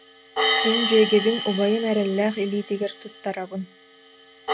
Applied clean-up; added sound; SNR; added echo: none; Hi-hat; 3 dB; none.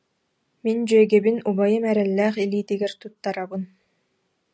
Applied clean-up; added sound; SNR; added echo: none; none; none; none.